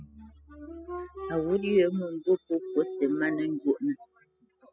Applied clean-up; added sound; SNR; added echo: classical method spectral subtraction.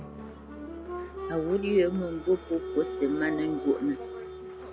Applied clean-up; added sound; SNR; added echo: none; Applause; 8 dB; none.